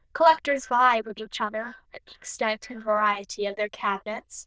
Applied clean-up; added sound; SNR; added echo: neural diffusion model UNIVERSE++.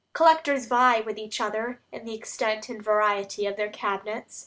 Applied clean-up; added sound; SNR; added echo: none; none; none; none.